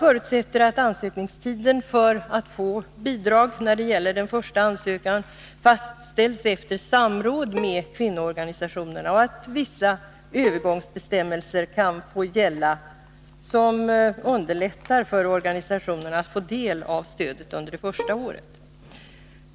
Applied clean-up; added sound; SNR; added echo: none; Bowed string instrument; 14 dB; none.